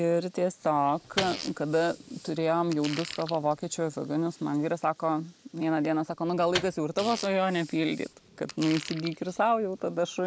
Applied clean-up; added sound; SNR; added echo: none; Microwave oven + Fart; 13 dB; none.